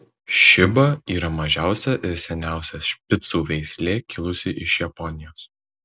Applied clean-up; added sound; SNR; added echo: none; none; none; none.